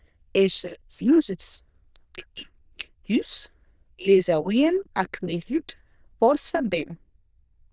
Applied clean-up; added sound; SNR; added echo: neural diffusion model UNIVERSE++.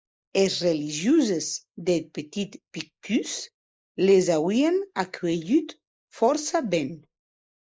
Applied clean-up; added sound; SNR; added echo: neural mask model Resemble Enhance denoiser.